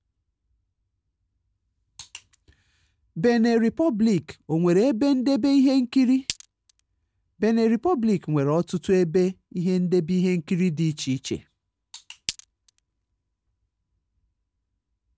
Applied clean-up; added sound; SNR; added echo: none; Glass; 14 dB; none.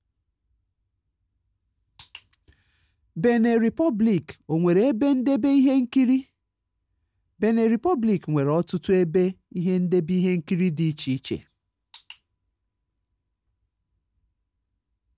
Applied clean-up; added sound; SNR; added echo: none; none; none; none.